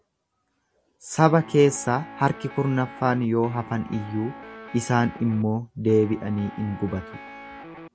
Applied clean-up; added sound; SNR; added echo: none; Guitar; 16 dB; none.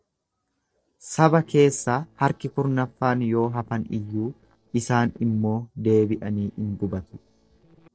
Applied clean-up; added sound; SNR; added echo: neural separator model SepFormer DNS4.